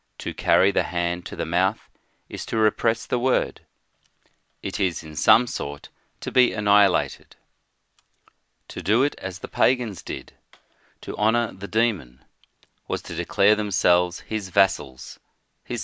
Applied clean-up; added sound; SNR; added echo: none; none; none; none.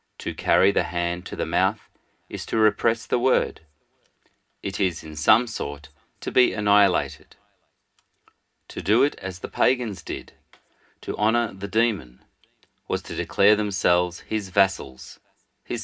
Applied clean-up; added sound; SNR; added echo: none; none; none; reverberation time 0.3 s.